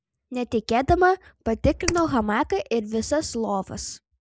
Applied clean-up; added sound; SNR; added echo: neural mask model Resemble Enhance denoiser.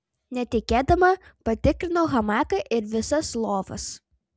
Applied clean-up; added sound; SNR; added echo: none; none; none; none.